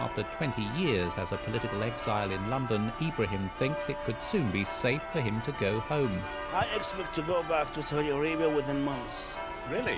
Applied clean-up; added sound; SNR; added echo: none; Church bell; 7 dB; none.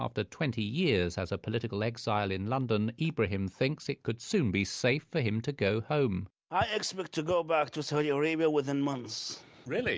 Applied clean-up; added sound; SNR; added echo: none; none; none; none.